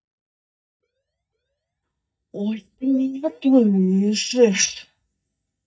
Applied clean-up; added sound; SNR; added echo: neural mask model DeepFilterNet 3.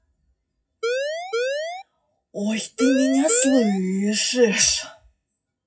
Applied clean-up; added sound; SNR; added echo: classical method WPE with log-MMSE.